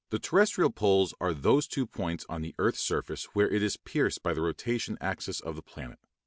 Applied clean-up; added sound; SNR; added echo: none; none; none; none.